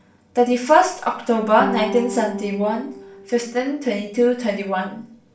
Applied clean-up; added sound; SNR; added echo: none; Guitar; 12 dB; reverberation time 0.4 s.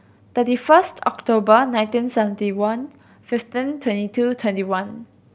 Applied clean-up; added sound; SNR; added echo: none; none; none; none.